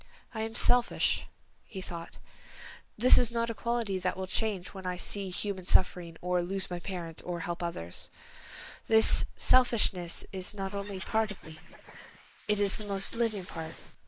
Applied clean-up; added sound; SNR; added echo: neural mask model Resemble Enhance denoiser.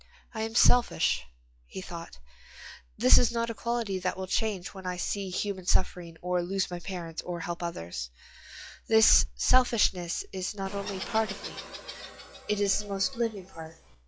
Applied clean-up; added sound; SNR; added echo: classical method log-MMSE.